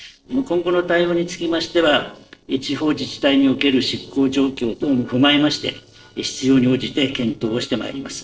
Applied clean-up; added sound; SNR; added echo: neural separator model SepFormer DNS4.